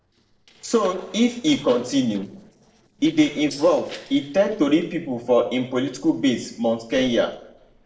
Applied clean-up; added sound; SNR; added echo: neural separator model SepFormer DNS4.